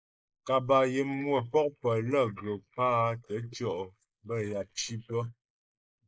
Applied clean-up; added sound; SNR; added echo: neural mask model Resemble Enhance denoiser.